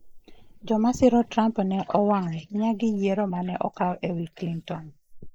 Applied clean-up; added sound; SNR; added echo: neural mask model Resemble Enhance denoiser.